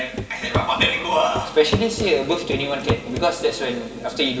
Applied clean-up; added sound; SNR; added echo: none; Walk, footsteps / Run / Wood; 7 dB; reverberation time 2.3 s.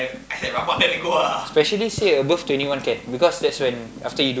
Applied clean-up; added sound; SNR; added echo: none; none; none; none.